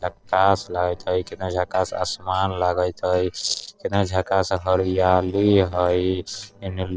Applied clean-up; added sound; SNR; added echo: neural separator model SepFormer DNS4.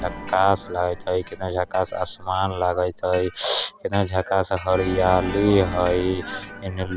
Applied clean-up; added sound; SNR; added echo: none; Organ; 13 dB; none.